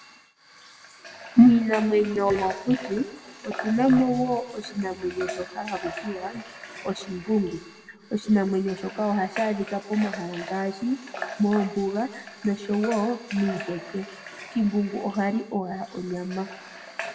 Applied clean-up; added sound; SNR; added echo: none; Water tap, faucet / Water; 14 dB; reverberation time 0.8 s.